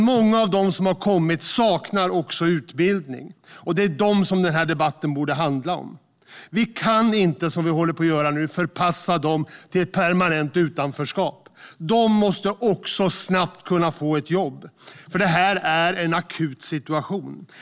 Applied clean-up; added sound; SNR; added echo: none; none; none; none.